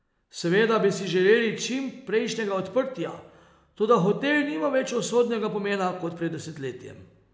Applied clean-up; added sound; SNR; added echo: none; none; none; none.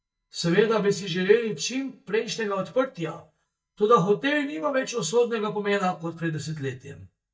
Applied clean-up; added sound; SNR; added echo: neural mask model DeepFilterNet 3.